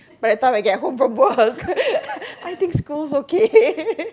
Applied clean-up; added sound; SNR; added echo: none; none; none; none.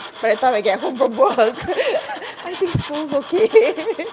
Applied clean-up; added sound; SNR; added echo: none; Tools; 17 dB; none.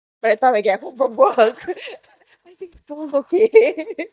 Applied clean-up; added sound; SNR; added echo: neural mask model DeepFilterNet 3.